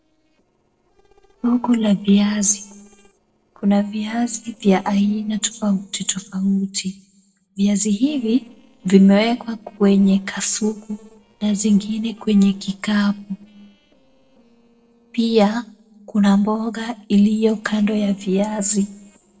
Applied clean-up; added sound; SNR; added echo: neural separator model SepFormer DNS4.